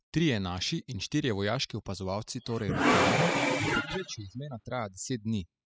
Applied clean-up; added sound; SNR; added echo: classical method spectral subtraction.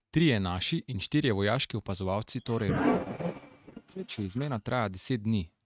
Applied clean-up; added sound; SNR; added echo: neural mask model RNNoise.